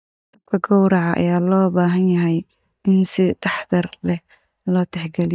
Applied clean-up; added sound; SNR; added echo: neural mask model DeepFilterNet 3.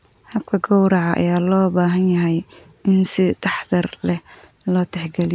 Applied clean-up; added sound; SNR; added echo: none; none; none; none.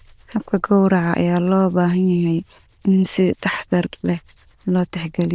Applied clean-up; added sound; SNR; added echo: neural diffusion model UNIVERSE++.